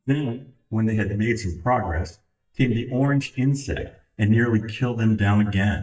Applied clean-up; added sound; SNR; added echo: neural mask model DeepFilterNet 3.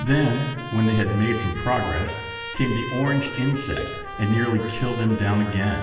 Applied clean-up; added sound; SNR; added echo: none; Trumpet; 11 dB; reverberation time 1.2 s.